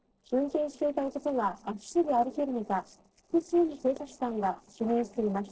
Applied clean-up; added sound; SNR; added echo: neural separator model SepFormer DNS4.